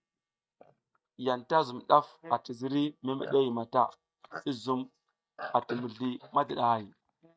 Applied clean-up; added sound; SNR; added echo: neural mask model DeepFilterNet 3.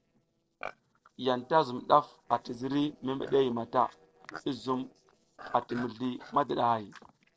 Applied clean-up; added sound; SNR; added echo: neural separator model SepFormer DNS4.